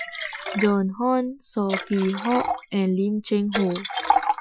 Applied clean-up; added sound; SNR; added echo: classical method Wiener filter.